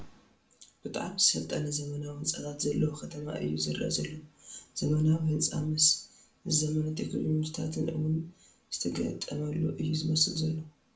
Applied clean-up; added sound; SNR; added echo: none; none; none; reverberation time 0.4 s.